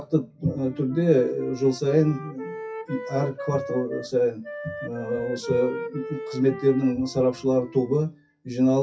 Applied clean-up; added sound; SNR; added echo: classical method WPE with log-MMSE.